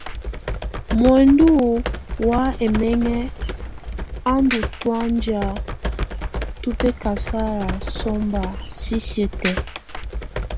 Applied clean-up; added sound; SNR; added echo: none; Computer keyboard; 6 dB; none.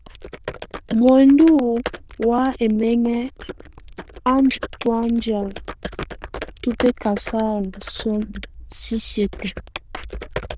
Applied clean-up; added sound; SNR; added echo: neural diffusion model UNIVERSE++.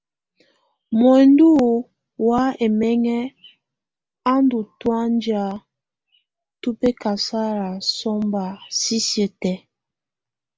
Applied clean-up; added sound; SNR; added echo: none; none; none; none.